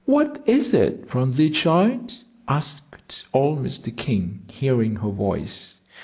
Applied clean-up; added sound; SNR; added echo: none; none; none; none.